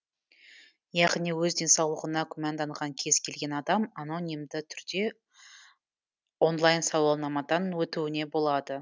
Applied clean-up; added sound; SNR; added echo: none; none; none; none.